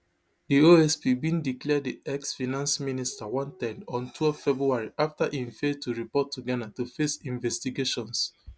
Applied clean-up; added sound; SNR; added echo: none; none; none; none.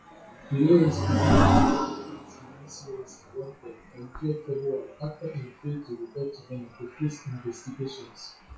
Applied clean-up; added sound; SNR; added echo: classical method WPE with log-MMSE.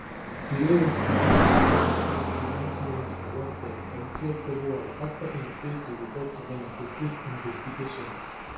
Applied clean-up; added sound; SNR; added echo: none; Cricket; -3 dB; reverberation time 0.6 s.